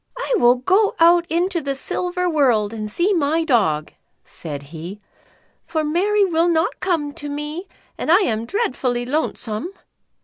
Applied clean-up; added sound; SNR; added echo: none; none; none; none.